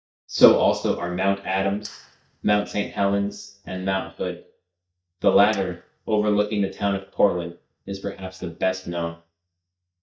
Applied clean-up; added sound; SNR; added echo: neural mask model DeepFilterNet 3.